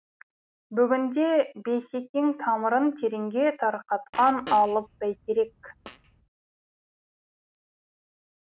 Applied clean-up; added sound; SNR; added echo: none; Fart; 16 dB; none.